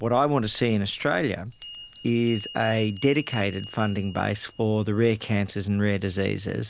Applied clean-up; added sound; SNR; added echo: none; Bell; 11 dB; none.